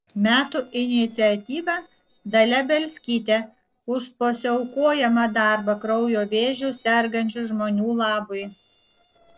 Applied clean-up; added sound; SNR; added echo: neural separator model SepFormer DNS4.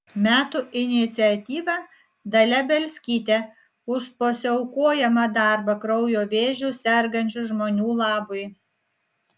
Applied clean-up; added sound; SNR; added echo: none; none; none; none.